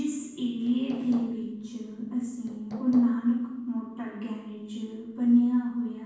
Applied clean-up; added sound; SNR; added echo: neural separator model SepFormer DNS4.